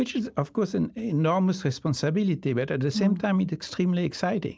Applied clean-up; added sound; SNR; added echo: none; none; none; none.